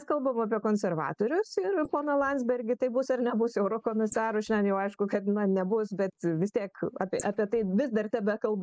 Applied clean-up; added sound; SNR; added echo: neural mask model Resemble Enhance denoiser.